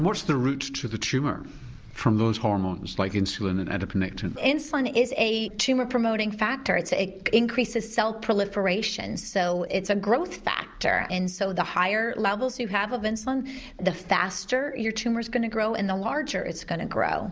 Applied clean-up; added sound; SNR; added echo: none; none; none; none.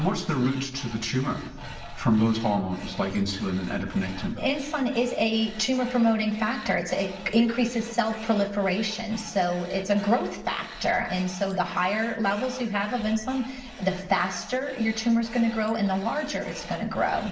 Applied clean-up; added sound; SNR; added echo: none; Tools; 18 dB; reverberation time 0.9 s.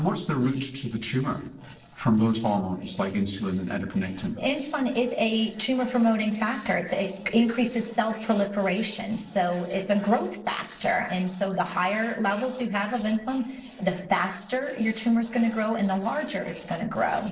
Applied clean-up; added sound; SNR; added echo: neural separator model SepFormer DNS4.